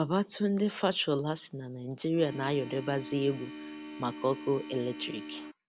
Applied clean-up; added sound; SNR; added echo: none; Organ; 11 dB; none.